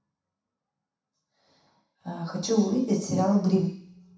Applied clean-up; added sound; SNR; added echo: none; none; none; reverberation time 0.7 s.